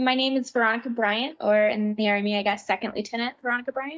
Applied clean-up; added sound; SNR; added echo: neural mask model DeepFilterNet 3.